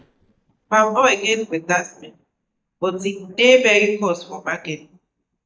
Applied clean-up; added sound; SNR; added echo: neural mask model DeepFilterNet 3.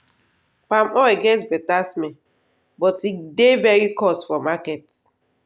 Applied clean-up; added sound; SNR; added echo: none; none; none; none.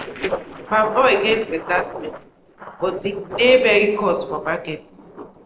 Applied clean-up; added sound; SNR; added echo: neural separator model SepFormer DNS4.